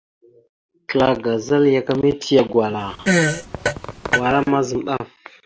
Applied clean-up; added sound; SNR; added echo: none; Fart; 1 dB; none.